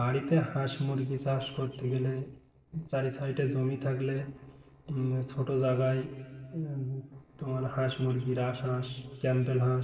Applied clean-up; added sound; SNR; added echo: neural separator model SepFormer DNS4.